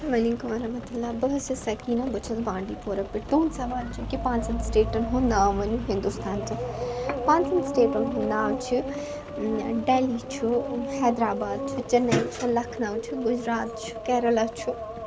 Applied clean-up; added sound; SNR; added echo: none; Rain; 12 dB; none.